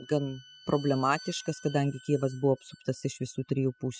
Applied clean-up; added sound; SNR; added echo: classical method spectral subtraction.